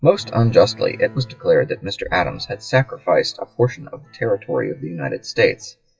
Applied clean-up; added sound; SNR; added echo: classical method WPE with log-MMSE.